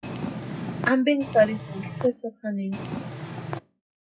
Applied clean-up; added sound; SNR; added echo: classical method WPE with log-MMSE.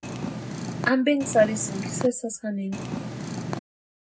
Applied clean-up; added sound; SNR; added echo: none; Purr; 5 dB; reverberation time 0.3 s.